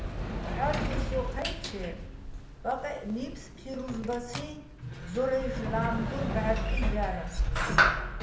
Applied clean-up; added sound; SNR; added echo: none; Sliding door; -3 dB; none.